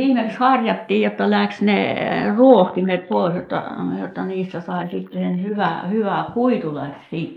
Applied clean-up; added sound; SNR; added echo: neural mask model Resemble Enhance denoiser.